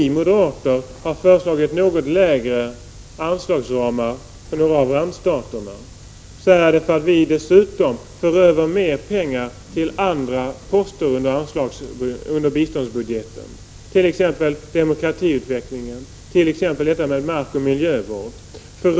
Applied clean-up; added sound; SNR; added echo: none; none; none; none.